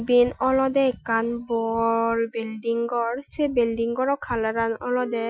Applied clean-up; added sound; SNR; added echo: classical method Wiener filter.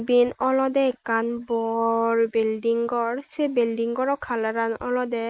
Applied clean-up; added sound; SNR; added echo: neural mask model Resemble Enhance denoiser.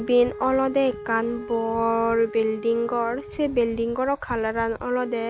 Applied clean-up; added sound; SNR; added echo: none; Wind instrument, woodwind instrument; 15 dB; none.